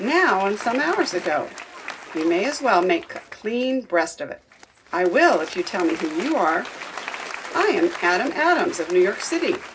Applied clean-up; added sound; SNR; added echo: none; Applause; 14 dB; reverberation time 0.4 s.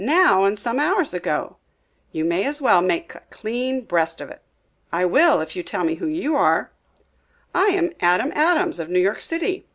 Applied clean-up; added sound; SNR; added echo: none; none; none; none.